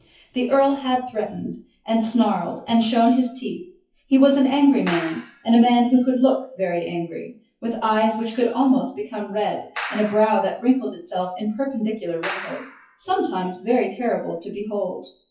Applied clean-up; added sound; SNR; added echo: classical method WPE with log-MMSE.